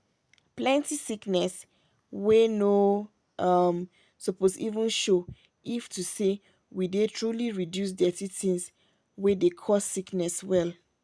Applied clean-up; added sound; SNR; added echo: none; none; none; none.